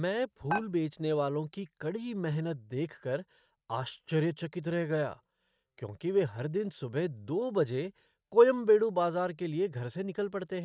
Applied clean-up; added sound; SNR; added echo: neural mask model RNNoise.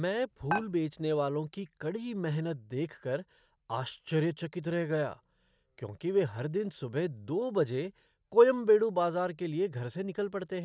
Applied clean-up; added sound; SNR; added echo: none; Dishes, pots, and pans; 8 dB; none.